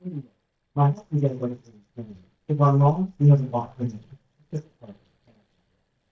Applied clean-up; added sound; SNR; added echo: neural mask model DeepFilterNet 3.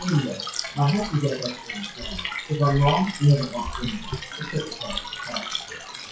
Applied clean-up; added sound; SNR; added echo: classical method WPE with log-MMSE.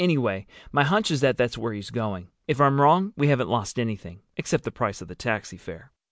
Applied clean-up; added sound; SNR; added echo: none; none; none; none.